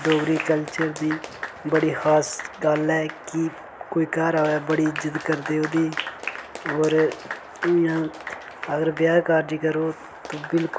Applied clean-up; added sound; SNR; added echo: none; Applause / Clapping; 12 dB; none.